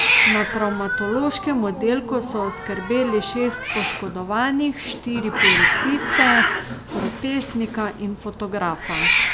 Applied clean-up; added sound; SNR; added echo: none; Hiss; -1 dB; none.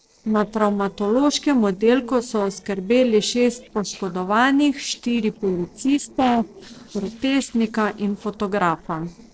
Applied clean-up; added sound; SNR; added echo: neural separator model SepFormer DNS4.